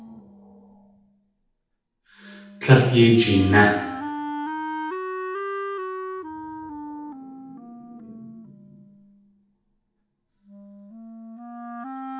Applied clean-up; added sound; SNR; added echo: none; Wind instrument, woodwind instrument; 10 dB; reverberation time 0.8 s.